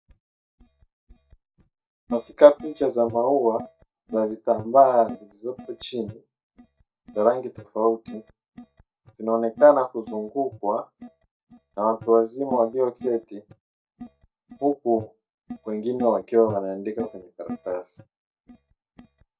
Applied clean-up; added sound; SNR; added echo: neural mask model DeepFilterNet 3.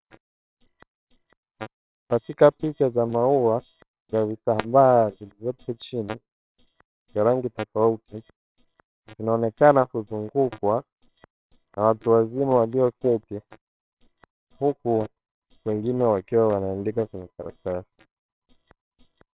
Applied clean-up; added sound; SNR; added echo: neural separator model SepFormer WHAMR!.